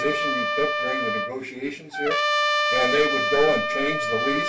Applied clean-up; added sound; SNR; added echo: none; Trumpet; -2 dB; reverberation time 0.2 s.